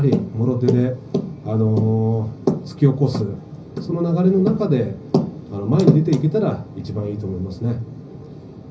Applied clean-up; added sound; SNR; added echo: none; none; none; reverberation time 0.5 s.